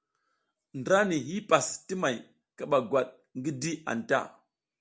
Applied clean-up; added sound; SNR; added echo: none; none; none; none.